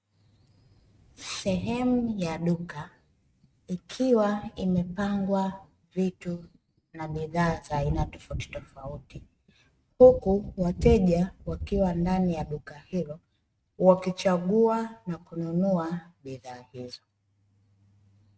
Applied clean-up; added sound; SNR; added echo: neural mask model RNNoise.